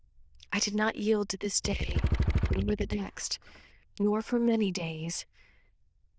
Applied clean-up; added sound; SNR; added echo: neural diffusion model UNIVERSE++.